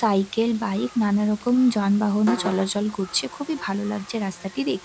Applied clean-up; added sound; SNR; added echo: none; Buzz; 15 dB; none.